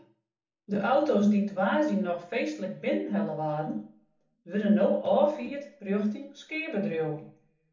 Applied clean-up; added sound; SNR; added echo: none; none; none; reverberation time 1.0 s.